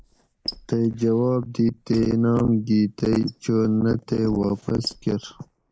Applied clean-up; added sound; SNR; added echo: neural mask model Resemble Enhance denoiser.